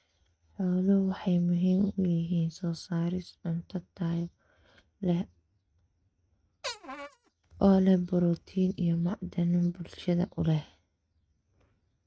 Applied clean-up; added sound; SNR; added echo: neural mask model RNNoise.